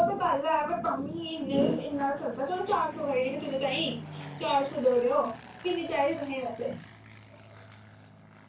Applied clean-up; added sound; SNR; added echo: none; Fixed-wing aircraft, airplane; 16 dB; reverberation time 0.2 s.